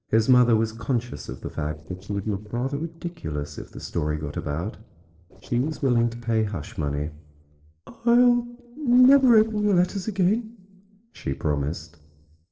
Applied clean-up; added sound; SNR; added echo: neural separator model SepFormer DNS4.